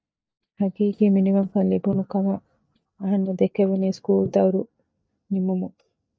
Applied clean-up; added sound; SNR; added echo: neural mask model DeepFilterNet 3.